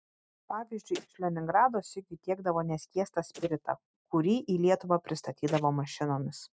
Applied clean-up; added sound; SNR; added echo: neural mask model RNNoise.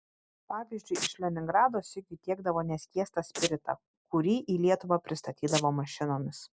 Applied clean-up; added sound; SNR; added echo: neural mask model Resemble Enhance denoiser.